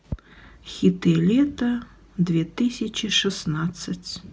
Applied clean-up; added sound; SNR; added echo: none; none; none; none.